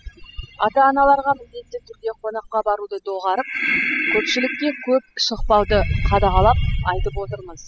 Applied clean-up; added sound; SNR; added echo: classical method spectral subtraction.